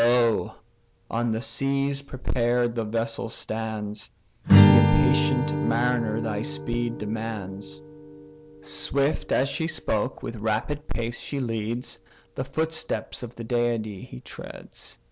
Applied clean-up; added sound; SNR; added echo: none; Strum; 1 dB; none.